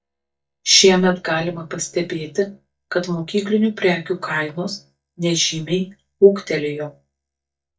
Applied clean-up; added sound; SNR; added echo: neural mask model DeepFilterNet 3.